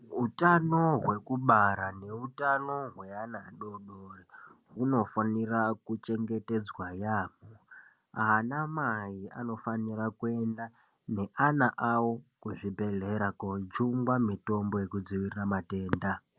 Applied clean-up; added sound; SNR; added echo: none; none; none; none.